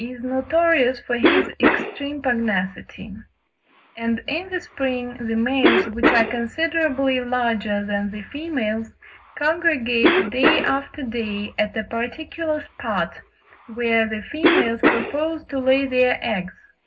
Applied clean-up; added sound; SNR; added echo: none; Cough; 3 dB; reverberation time 0.4 s.